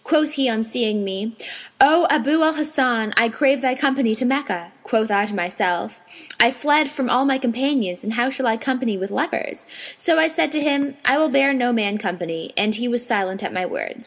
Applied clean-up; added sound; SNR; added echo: none; none; none; none.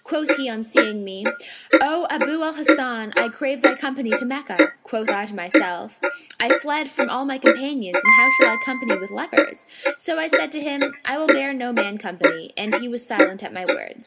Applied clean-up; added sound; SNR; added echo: none; Piano + Clock; -5 dB; none.